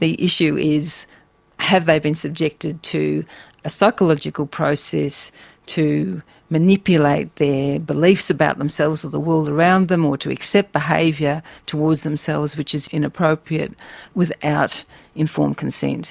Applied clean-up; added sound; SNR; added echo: none; none; none; none.